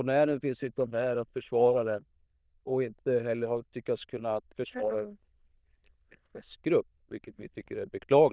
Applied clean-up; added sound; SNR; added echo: neural diffusion model UNIVERSE++.